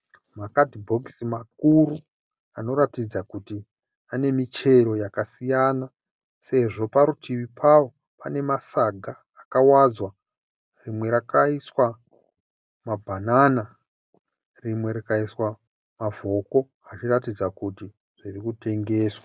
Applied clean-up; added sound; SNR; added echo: none; none; none; none.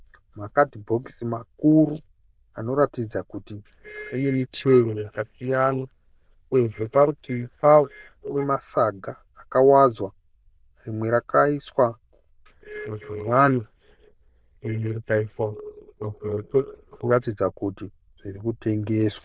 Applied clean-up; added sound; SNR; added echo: neural diffusion model UNIVERSE++.